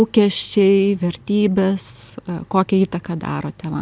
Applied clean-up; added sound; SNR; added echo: none; none; none; none.